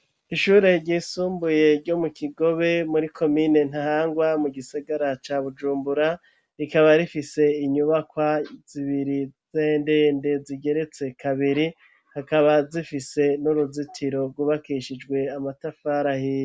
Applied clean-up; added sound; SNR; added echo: none; none; none; none.